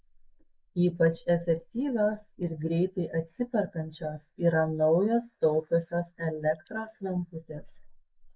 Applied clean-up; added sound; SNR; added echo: neural mask model Resemble Enhance denoiser.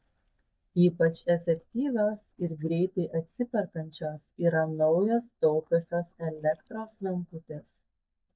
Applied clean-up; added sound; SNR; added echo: neural mask model DeepFilterNet 3.